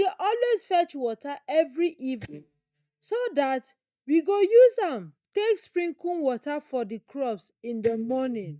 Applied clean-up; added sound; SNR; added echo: neural mask model DeepFilterNet 3.